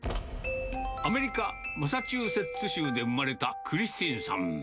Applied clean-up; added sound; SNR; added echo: none; none; none; none.